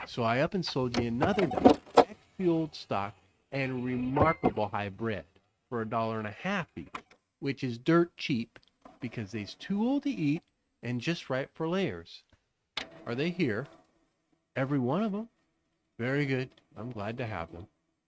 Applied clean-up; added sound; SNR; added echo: neural mask model RNNoise.